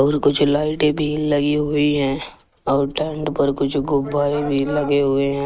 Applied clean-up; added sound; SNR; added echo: neural mask model RNNoise.